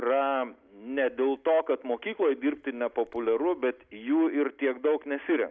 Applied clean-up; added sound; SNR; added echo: none; none; none; none.